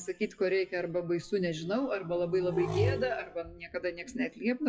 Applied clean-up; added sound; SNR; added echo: classical method WPE with log-MMSE.